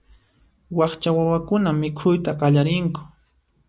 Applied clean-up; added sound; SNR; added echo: none; none; none; none.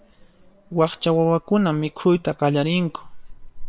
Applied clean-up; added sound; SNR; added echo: neural separator model SepFormer WHAM!.